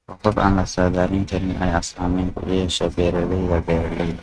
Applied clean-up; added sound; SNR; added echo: neural mask model RNNoise.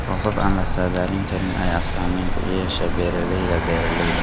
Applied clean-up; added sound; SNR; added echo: none; Vehicle; -1 dB; none.